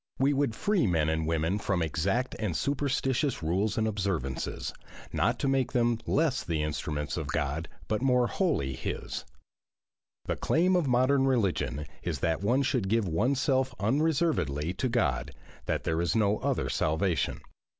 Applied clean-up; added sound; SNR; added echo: none; none; none; none.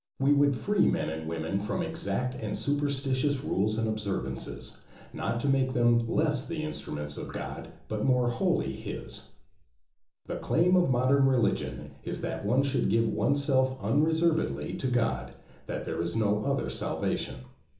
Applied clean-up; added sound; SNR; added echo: none; none; none; reverberation time 1.2 s.